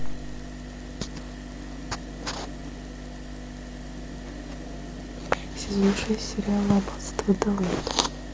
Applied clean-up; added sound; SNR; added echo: none; none; none; none.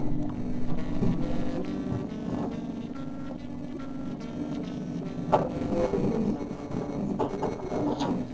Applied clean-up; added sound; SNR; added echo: neural separator model SepFormer DNS4.